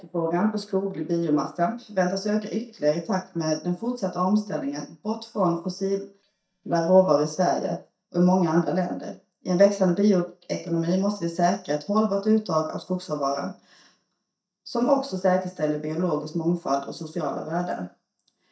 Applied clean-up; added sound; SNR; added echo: neural mask model DeepFilterNet 3.